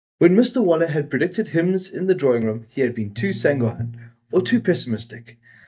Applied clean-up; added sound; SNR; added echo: neural mask model DeepFilterNet 3.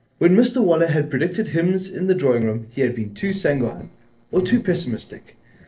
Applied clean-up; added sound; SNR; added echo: neural separator model SepFormer DNS4.